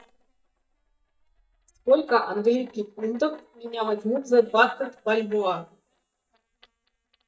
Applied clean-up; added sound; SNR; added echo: neural mask model DeepFilterNet 3.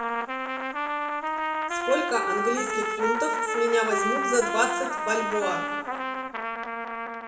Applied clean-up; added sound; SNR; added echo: none; Trumpet; -1 dB; reverberation time 1.7 s.